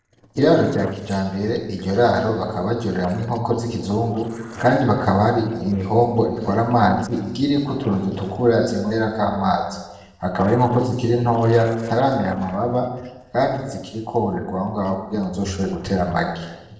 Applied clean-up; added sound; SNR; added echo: neural separator model SepFormer DNS4.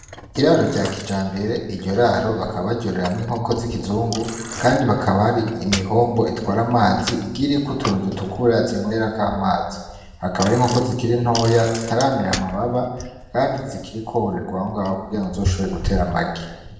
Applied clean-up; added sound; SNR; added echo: none; Bicycle; 12 dB; reverberation time 1.1 s.